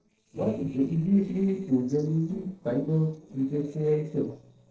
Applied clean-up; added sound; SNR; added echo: neural separator model SepFormer DNS4.